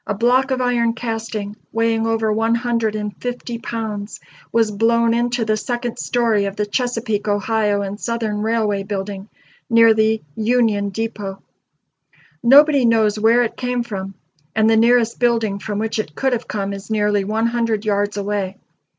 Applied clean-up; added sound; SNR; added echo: none; none; none; none.